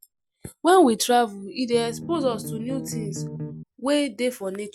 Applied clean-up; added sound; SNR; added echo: none; Bass guitar; 9 dB; none.